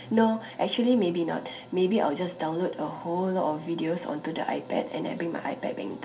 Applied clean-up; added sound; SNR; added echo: none; none; none; reverberation time 0.3 s.